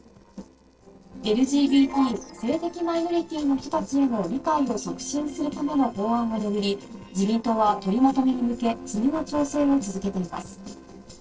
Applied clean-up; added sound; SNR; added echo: neural separator model SepFormer DNS4.